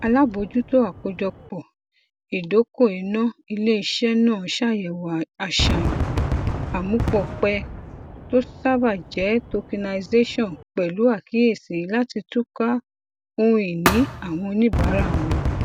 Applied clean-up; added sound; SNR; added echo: none; Fireworks + Thump, thud; 6 dB; none.